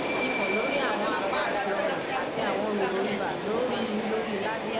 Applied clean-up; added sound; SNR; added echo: none; Subway, metro, underground; -2 dB; none.